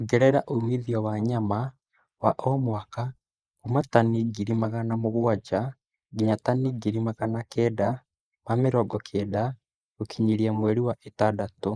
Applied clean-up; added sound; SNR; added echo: neural mask model Resemble Enhance denoiser.